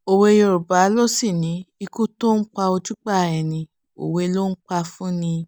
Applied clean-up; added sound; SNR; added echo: none; none; none; none.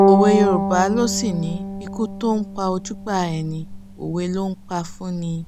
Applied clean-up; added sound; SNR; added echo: none; Bowed string instrument; 1 dB; none.